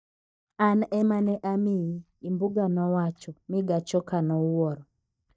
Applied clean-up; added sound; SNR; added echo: neural mask model DeepFilterNet 3.